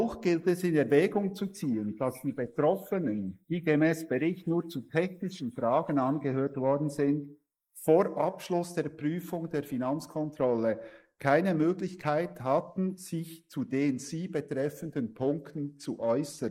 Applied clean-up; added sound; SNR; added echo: neural mask model Resemble Enhance denoiser.